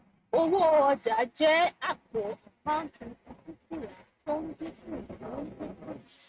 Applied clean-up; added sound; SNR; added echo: neural mask model RNNoise.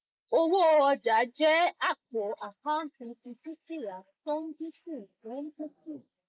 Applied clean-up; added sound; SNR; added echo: neural mask model Resemble Enhance denoiser.